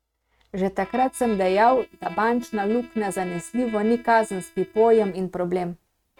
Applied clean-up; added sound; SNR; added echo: neural mask model RNNoise.